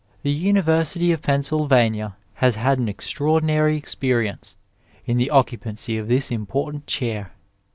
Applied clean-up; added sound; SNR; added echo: none; none; none; none.